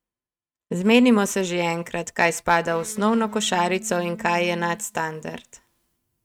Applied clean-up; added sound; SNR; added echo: neural mask model RNNoise.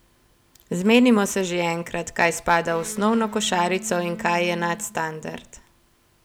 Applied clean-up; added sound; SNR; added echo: none; Electric guitar; 16 dB; none.